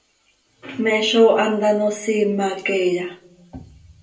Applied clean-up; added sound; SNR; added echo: none; none; none; reverberation time 0.2 s.